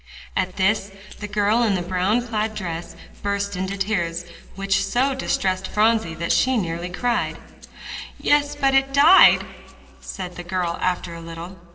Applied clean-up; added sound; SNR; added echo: neural separator model SepFormer DNS4.